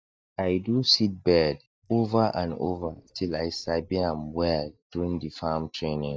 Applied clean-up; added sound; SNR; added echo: neural mask model DeepFilterNet 3.